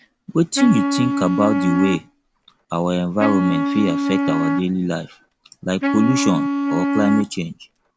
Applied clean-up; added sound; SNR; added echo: none; Wind instrument, woodwind instrument; 1 dB; none.